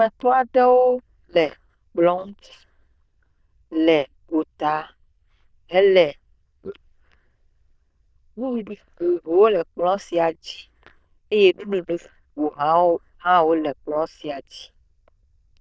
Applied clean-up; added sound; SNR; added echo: neural diffusion model UNIVERSE++.